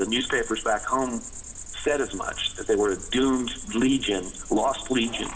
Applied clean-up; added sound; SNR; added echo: none; Cricket; 11 dB; reverberation time 1.0 s.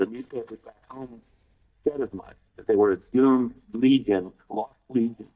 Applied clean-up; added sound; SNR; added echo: neural mask model DeepFilterNet 3.